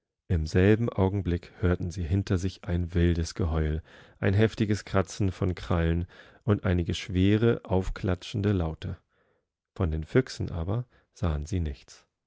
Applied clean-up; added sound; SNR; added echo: none; none; none; none.